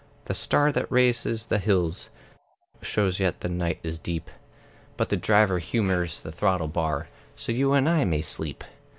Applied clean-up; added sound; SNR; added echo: none; none; none; none.